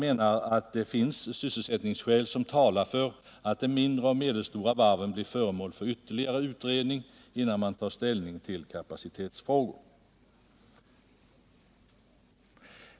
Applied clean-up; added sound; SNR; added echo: none; none; none; none.